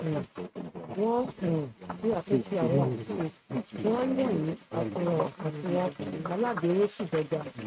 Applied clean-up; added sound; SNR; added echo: neural mask model RNNoise.